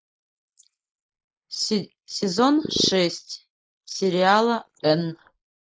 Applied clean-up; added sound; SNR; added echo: neural mask model Resemble Enhance denoiser.